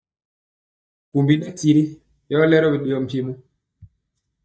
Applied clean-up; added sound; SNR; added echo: neural mask model DeepFilterNet 3.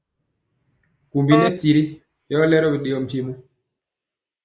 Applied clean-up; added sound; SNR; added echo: neural mask model Resemble Enhance denoiser.